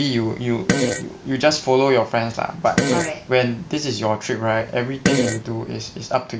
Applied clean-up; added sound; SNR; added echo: none; Fart; 4 dB; none.